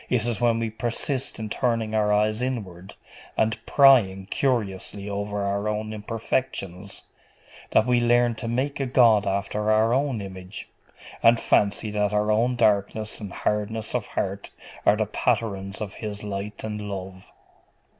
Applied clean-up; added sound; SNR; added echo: none; none; none; none.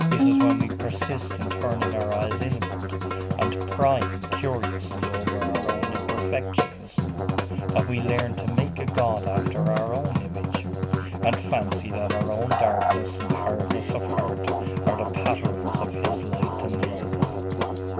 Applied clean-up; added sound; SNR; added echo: none; Musical instrument; -4 dB; none.